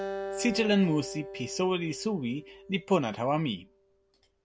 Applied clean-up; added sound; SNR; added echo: none; Acoustic guitar; 11 dB; none.